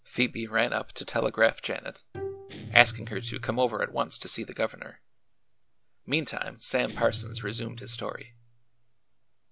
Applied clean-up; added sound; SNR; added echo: none; Bowed string instrument + Guitar; 13 dB; none.